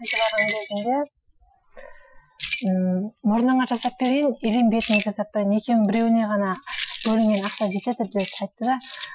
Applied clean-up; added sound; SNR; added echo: classical method Wiener filter.